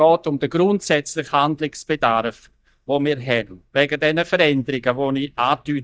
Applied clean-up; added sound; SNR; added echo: neural mask model DeepFilterNet 3.